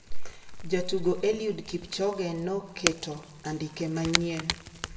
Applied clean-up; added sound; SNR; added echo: none; Crack / Crackle; 7 dB; reverberation time 1.0 s.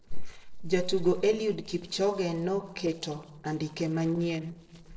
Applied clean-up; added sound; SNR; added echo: neural separator model SepFormer DNS4.